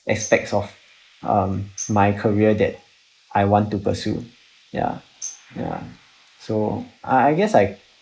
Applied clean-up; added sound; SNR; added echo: neural mask model Resemble Enhance denoiser.